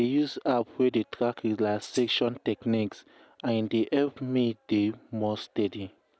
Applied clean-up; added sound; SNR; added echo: none; Rattle (instrument); 16 dB; none.